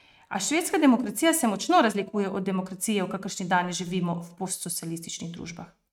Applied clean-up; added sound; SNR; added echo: neural mask model RNNoise.